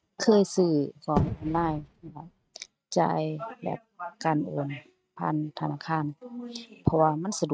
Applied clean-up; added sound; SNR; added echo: neural mask model RNNoise.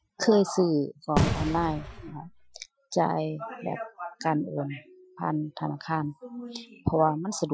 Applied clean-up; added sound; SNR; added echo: classical method Wiener filter.